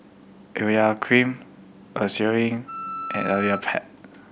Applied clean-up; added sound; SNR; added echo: none; Wind instrument, woodwind instrument; 8 dB; none.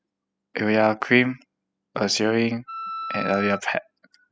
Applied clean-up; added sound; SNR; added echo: classical method spectral subtraction.